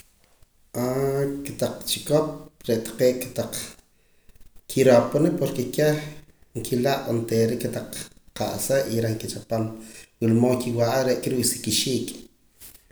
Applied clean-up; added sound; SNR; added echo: none; none; none; none.